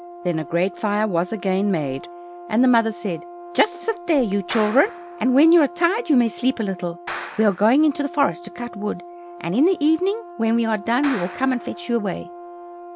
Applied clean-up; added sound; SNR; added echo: none; Clapping + Brass instrument; 15 dB; none.